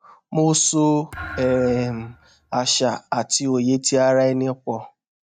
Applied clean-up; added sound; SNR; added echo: neural mask model RNNoise.